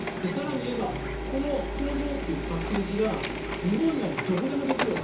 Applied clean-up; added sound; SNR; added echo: none; Printer; 2 dB; reverberation time 0.7 s.